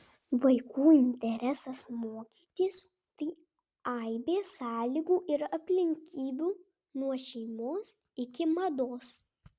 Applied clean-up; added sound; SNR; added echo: none; none; none; none.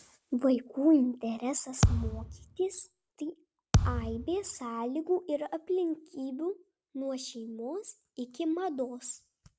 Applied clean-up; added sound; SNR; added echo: none; Thump, thud; -2 dB; none.